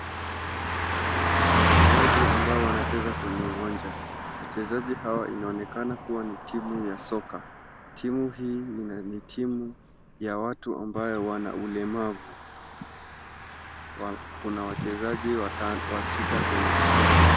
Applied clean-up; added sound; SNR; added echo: none; Car passing by; -4 dB; none.